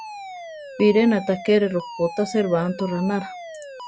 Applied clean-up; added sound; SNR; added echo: none; Alarm; 14 dB; none.